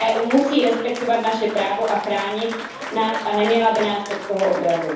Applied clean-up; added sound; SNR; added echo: none; Applause; 12 dB; reverberation time 0.9 s.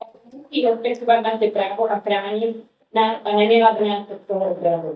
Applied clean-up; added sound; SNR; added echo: neural mask model DeepFilterNet 3.